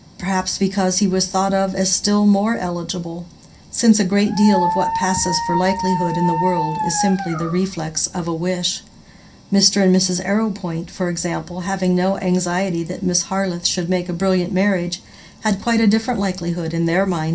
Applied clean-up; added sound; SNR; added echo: none; Dog; 3 dB; reverberation time 0.3 s.